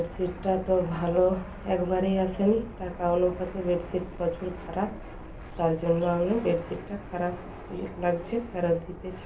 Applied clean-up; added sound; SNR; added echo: none; Fixed-wing aircraft, airplane; 13 dB; reverberation time 0.3 s.